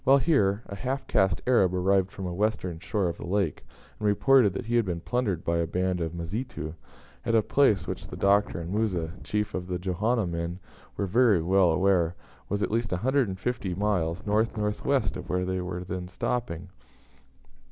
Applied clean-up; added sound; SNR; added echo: none; Wind; 13 dB; none.